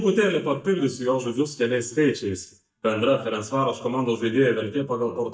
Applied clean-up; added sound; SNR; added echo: neural mask model DeepFilterNet 3.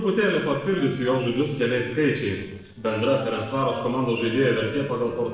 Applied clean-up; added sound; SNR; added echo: neural separator model SepFormer DNS4.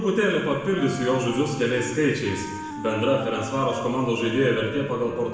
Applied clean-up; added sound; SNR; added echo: none; Wind instrument, woodwind instrument; 13 dB; reverberation time 1.1 s.